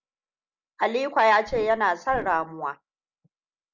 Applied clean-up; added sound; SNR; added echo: none; Whoosh, swoosh, swish; 13 dB; none.